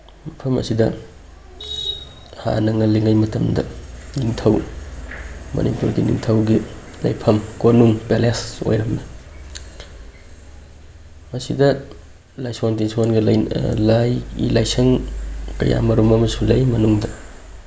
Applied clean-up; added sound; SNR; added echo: none; none; none; none.